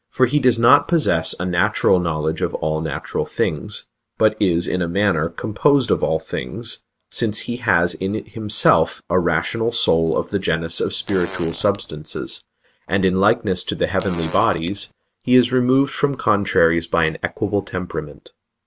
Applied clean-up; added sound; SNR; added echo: none; Fart; 15 dB; none.